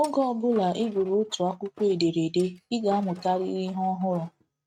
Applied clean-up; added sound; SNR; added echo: neural mask model RNNoise.